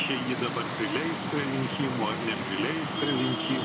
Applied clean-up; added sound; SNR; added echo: none; Traffic noise, roadway noise; 1 dB; none.